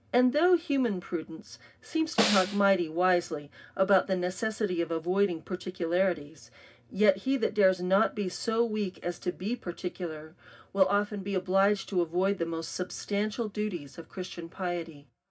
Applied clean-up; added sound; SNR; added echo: none; Snare drum; 3 dB; reverberation time 0.4 s.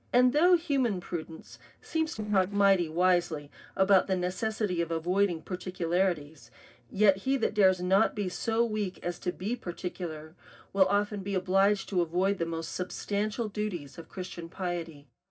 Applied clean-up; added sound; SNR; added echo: neural separator model SepFormer DNS4.